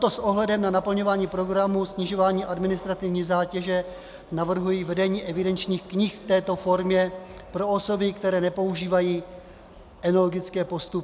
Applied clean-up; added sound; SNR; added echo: none; none; none; none.